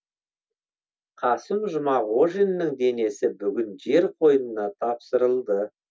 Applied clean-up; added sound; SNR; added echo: none; none; none; none.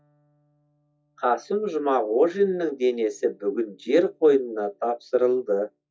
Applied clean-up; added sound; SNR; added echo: classical method log-MMSE.